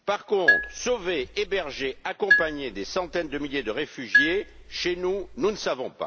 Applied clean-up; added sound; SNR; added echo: none; Marimba, xylophone; 0 dB; none.